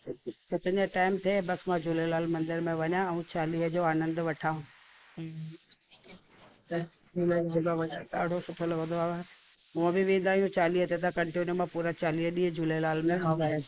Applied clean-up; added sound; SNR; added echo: neural mask model Resemble Enhance denoiser.